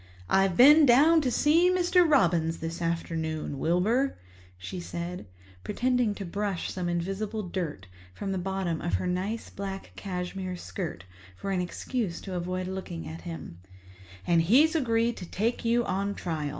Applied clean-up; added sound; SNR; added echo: none; none; none; none.